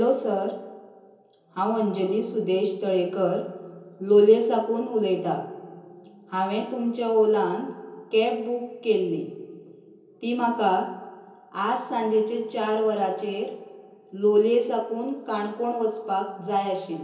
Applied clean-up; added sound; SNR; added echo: none; none; none; reverberation time 0.6 s.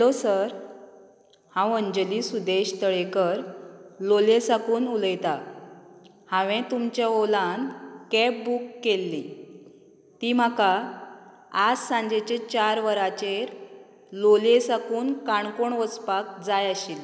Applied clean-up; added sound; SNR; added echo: none; none; none; none.